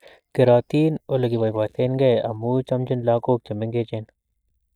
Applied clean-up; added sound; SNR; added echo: neural mask model DeepFilterNet 3.